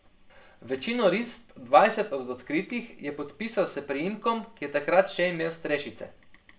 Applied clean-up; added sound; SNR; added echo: none; none; none; reverberation time 0.3 s.